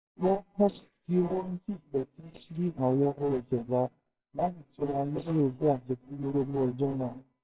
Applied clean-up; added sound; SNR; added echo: neural separator model SepFormer WHAMR!.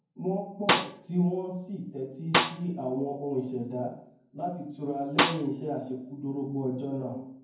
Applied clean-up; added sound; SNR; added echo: none; Snare drum; -2 dB; reverberation time 0.9 s.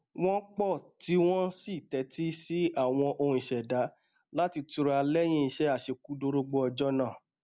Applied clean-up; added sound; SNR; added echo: none; none; none; none.